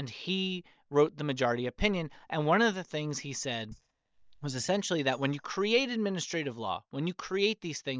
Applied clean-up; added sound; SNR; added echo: neural mask model DeepFilterNet 3.